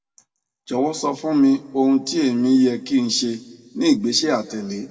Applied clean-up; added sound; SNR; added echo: none; none; none; reverberation time 1.0 s.